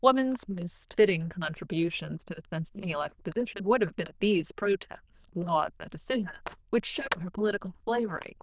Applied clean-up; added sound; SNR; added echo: neural diffusion model UNIVERSE++.